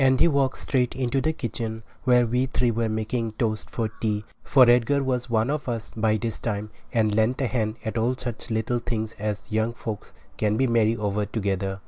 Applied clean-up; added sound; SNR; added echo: none; none; none; none.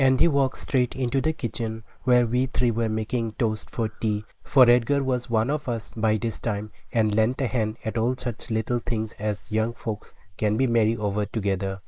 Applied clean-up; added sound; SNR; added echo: neural mask model Resemble Enhance denoiser.